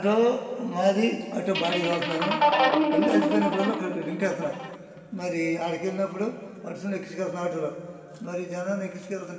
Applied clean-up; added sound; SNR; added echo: none; Guitar; -3 dB; reverberation time 2.2 s.